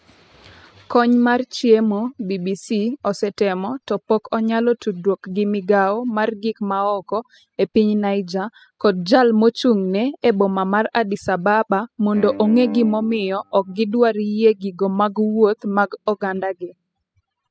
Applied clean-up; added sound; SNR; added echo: classical method spectral subtraction.